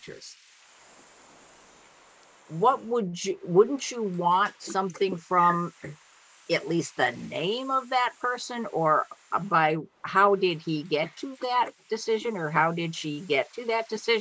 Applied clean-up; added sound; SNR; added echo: neural mask model Resemble Enhance denoiser.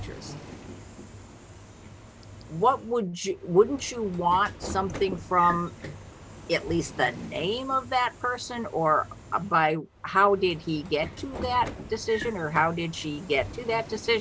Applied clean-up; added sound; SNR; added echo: none; Sliding door / Train; 14 dB; none.